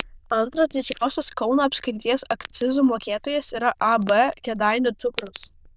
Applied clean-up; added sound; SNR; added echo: neural diffusion model UNIVERSE++.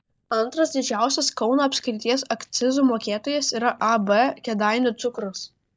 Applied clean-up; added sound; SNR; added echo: neural mask model DeepFilterNet 3.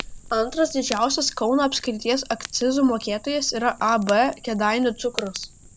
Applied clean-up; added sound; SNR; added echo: none; Fire; 17 dB; none.